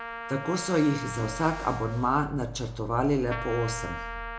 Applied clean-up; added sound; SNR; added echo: none; Trumpet; 10 dB; none.